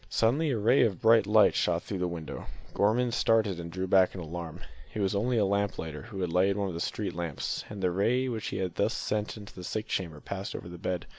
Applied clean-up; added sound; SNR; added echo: none; none; none; none.